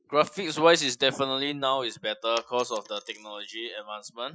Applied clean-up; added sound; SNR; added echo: classical method Wiener filter.